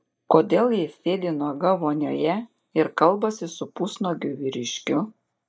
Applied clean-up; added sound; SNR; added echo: neural mask model DeepFilterNet 3.